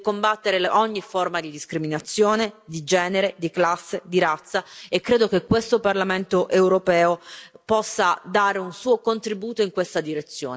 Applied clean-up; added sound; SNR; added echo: none; none; none; none.